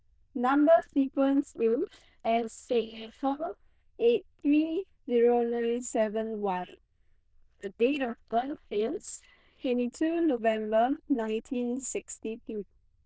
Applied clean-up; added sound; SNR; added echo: neural diffusion model UNIVERSE++.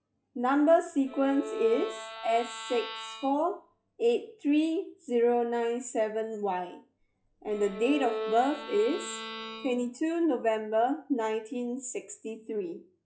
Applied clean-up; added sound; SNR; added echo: classical method log-MMSE.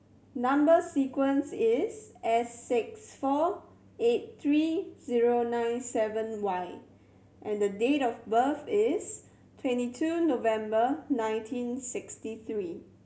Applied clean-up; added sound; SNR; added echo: none; none; none; none.